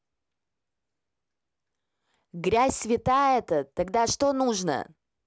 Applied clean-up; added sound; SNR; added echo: none; none; none; none.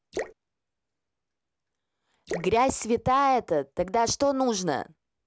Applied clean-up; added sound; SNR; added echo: none; Drip / Splash, splatter; 15 dB; none.